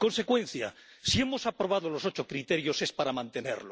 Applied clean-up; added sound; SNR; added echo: none; none; none; none.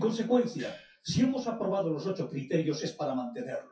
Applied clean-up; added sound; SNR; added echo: classical method WPE with log-MMSE.